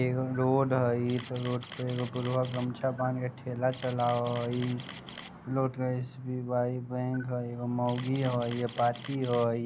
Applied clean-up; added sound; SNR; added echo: none; Camera; 17 dB; none.